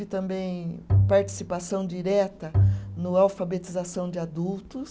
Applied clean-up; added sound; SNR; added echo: none; Bowed string instrument; -1 dB; none.